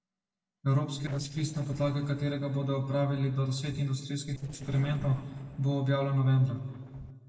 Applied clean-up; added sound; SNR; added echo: neural separator model SepFormer DNS4.